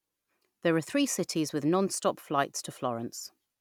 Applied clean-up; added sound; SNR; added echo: none; none; none; none.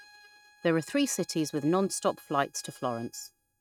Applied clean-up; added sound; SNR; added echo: neural mask model RNNoise.